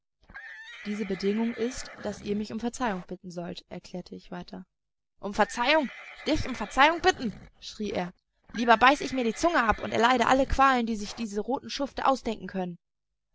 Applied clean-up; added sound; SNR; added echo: none; Livestock, farm animals, working animals; 18 dB; none.